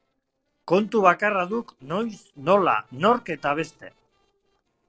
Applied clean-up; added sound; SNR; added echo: neural separator model SepFormer DNS4.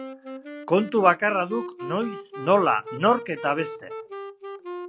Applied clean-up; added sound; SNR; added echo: none; Wind instrument, woodwind instrument; 12 dB; none.